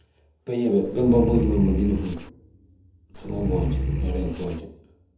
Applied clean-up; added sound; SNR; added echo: none; Growling; 1 dB; reverberation time 0.7 s.